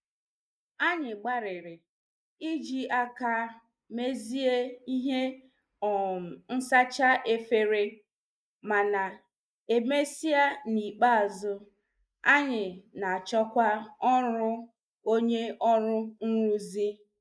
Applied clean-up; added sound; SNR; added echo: neural mask model Resemble Enhance denoiser.